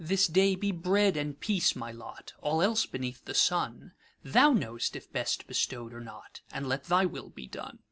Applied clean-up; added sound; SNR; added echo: none; none; none; none.